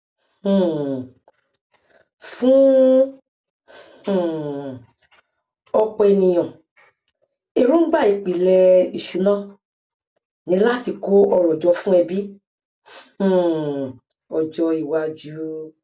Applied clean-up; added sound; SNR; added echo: none; none; none; none.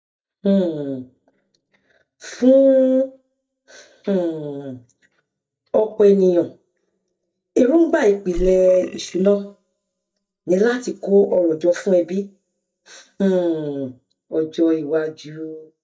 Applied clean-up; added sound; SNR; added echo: neural mask model DeepFilterNet 3.